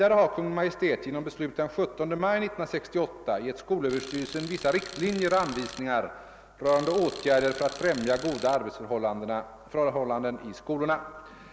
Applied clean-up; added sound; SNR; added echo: none; Tools; 14 dB; none.